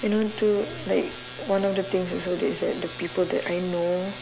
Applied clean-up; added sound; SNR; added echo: none; none; none; none.